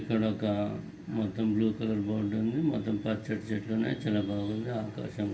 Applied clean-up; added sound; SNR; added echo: none; none; none; reverberation time 0.2 s.